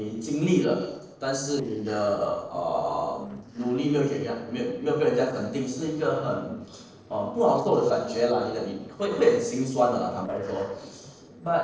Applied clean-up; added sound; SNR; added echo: neural separator model SepFormer DNS4.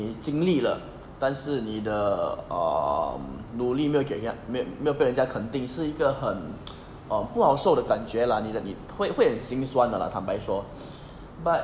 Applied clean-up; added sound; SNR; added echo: none; none; none; none.